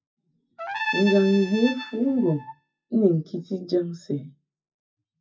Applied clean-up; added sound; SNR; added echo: classical method WPE with log-MMSE.